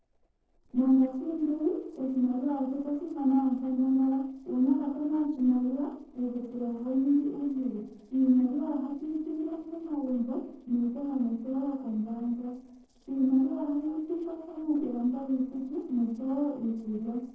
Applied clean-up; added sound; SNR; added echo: neural separator model SepFormer DNS4.